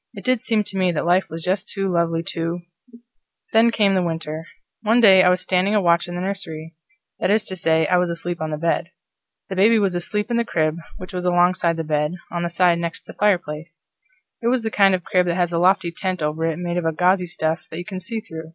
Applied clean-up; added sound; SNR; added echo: none; none; none; none.